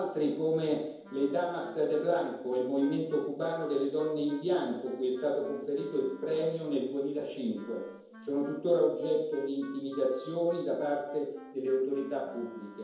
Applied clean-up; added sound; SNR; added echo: none; Wind instrument, woodwind instrument; 19 dB; reverberation time 0.9 s.